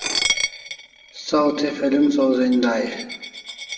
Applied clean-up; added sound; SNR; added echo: none; Coin (dropping); 7 dB; reverberation time 0.9 s.